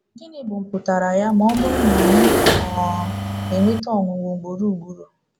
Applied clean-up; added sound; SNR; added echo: none; Engine / Mechanisms; -1 dB; none.